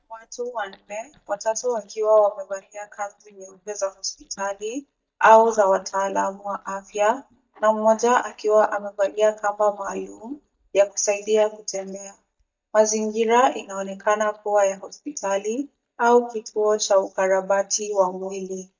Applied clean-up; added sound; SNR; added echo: neural mask model DeepFilterNet 3.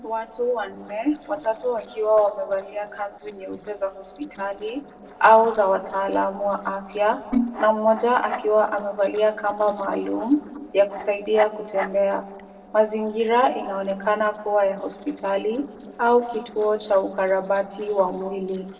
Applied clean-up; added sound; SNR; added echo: neural separator model SepFormer DNS4.